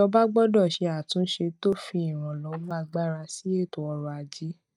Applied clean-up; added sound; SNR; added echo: neural mask model DeepFilterNet 3.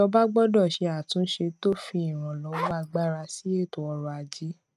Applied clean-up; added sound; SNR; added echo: neural mask model RNNoise.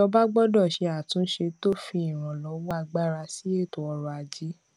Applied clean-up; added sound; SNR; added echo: none; none; none; none.